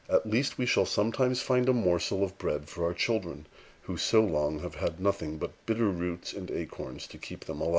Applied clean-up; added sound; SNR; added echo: none; none; none; none.